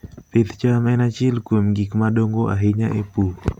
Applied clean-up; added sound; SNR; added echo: none; none; none; none.